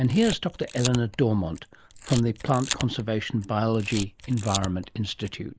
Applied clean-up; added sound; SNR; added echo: neural mask model Resemble Enhance denoiser.